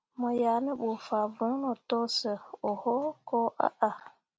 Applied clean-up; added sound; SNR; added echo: none; none; none; none.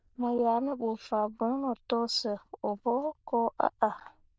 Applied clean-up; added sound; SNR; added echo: neural diffusion model UNIVERSE++.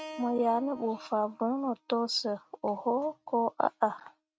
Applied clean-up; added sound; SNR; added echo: neural mask model RNNoise.